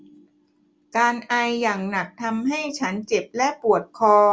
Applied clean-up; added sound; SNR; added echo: none; none; none; none.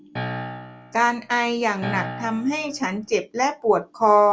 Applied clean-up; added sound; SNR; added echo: none; Piano; 11 dB; none.